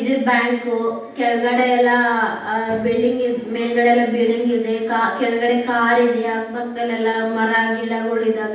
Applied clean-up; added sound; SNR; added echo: none; none; none; reverberation time 0.9 s.